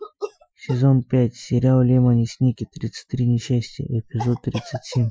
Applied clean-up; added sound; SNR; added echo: classical method Wiener filter.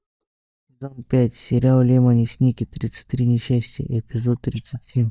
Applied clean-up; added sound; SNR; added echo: neural mask model DeepFilterNet 3.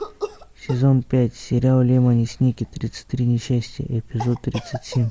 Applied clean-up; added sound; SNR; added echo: none; Cough; 17 dB; none.